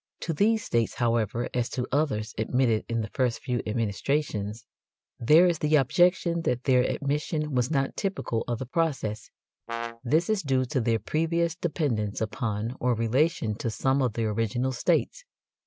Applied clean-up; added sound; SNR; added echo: none; Brass instrument; 12 dB; none.